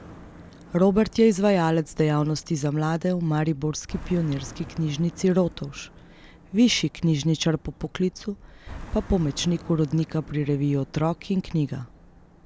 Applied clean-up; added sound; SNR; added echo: none; Car passing by; 20 dB; none.